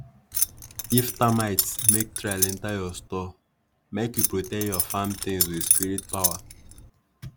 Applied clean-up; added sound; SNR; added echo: none; Keys jangling; -2 dB; none.